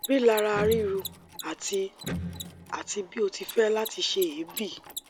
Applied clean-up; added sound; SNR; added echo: none; Electric guitar + Mechanisms; 11 dB; none.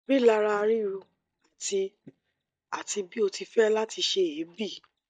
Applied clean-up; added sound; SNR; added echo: neural mask model DeepFilterNet 3.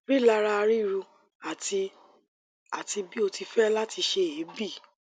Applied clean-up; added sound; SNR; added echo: none; none; none; none.